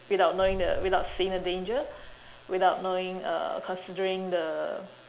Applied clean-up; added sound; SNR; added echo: none; Boom; 10 dB; none.